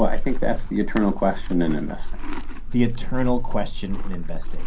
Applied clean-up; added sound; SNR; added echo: none; Livestock, farm animals, working animals; -4 dB; reverberation time 0.3 s.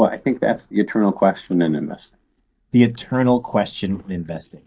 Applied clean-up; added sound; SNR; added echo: neural mask model DeepFilterNet 3.